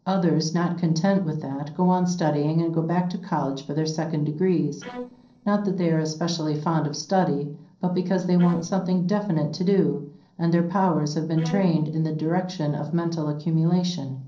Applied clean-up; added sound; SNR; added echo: neural separator model SepFormer DNS4.